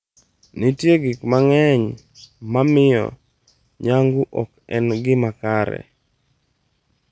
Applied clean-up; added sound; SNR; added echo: none; none; none; none.